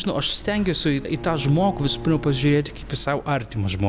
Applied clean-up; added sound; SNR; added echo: none; Bowed string instrument; 15 dB; none.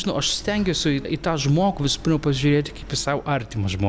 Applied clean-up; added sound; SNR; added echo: none; none; none; none.